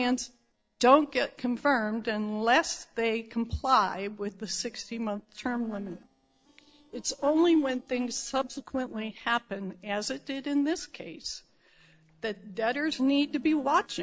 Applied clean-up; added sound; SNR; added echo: neural separator model SepFormer DNS4.